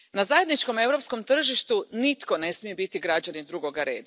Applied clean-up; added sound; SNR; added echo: none; none; none; none.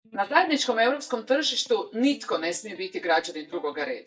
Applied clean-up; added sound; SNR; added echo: neural mask model DeepFilterNet 3.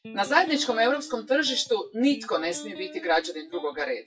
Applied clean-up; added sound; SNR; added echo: classical method WPE with log-MMSE.